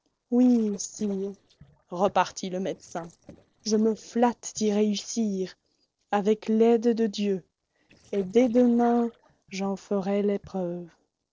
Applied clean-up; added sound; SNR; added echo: neural separator model SepFormer DNS4.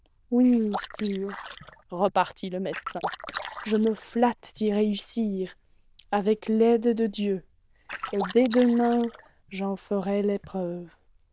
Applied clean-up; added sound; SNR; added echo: neural diffusion model UNIVERSE++.